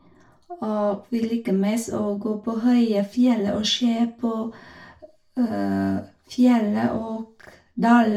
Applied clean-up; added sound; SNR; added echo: none; none; none; reverberation time 0.3 s.